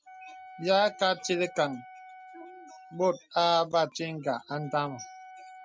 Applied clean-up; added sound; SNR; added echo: none; Wind instrument, woodwind instrument; 19 dB; none.